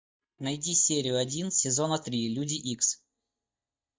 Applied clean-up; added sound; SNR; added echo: neural mask model DeepFilterNet 3.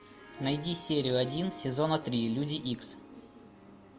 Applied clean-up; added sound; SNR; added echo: none; Harp; 19 dB; none.